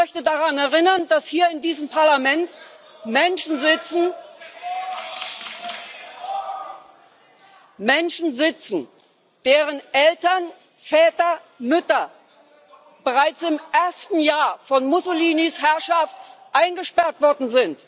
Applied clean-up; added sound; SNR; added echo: none; none; none; none.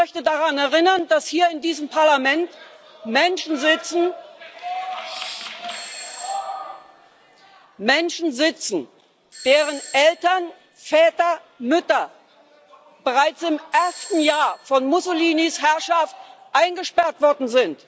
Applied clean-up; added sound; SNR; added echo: none; Doorbell; 20 dB; none.